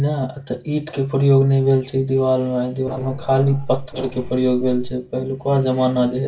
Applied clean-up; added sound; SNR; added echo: neural separator model SepFormer DNS4.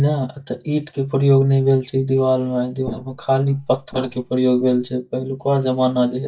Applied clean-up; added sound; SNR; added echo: neural mask model DeepFilterNet 3.